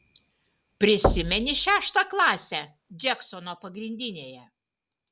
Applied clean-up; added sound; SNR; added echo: none; Knock / Wood / Percussion; 2 dB; none.